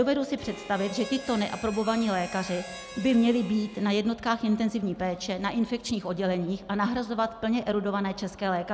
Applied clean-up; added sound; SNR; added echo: none; Harmonica; 15 dB; none.